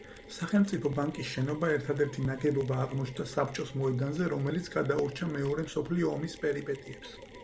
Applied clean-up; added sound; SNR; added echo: none; Mechanisms; 18 dB; none.